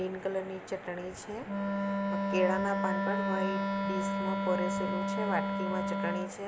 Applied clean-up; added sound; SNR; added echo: none; Wind instrument, woodwind instrument; -3 dB; none.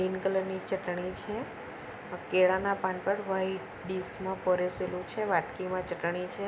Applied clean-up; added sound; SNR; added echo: none; none; none; none.